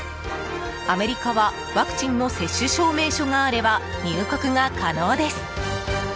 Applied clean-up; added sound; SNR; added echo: none; Wind instrument, woodwind instrument; 20 dB; none.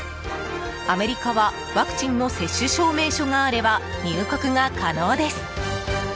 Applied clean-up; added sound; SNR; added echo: none; none; none; none.